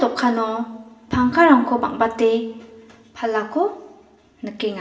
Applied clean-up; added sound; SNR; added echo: none; none; none; reverberation time 0.8 s.